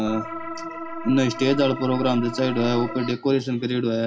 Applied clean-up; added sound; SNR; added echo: none; Organ; 9 dB; reverberation time 0.2 s.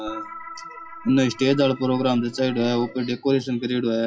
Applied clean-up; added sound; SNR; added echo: classical method WPE with log-MMSE.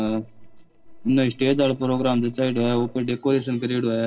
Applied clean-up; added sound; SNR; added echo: neural separator model SepFormer DNS4.